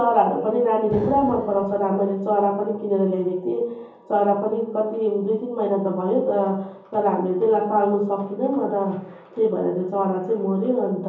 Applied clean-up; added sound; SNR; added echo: none; Explosion; 13 dB; reverberation time 0.7 s.